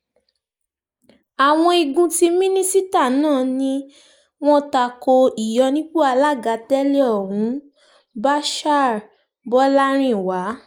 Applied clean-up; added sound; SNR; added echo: neural mask model Resemble Enhance denoiser.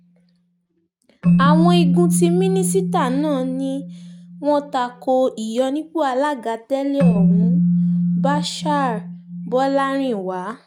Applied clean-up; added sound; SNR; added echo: neural mask model RNNoise.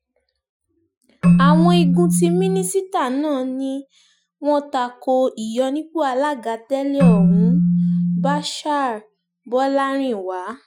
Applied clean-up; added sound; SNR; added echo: classical method Wiener filter.